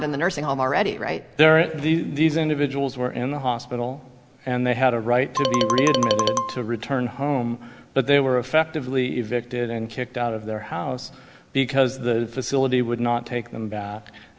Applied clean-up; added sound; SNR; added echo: none; Marimba, xylophone; 1 dB; none.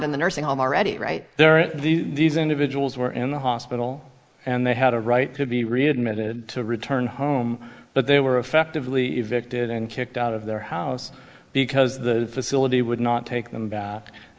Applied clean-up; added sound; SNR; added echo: neural mask model Resemble Enhance denoiser.